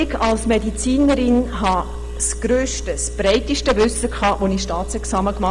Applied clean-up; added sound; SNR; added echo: none; Engine; 8 dB; none.